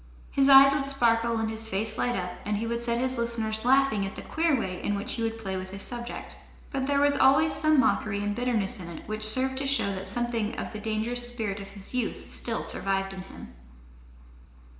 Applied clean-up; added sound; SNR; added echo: none; none; none; reverberation time 1.0 s.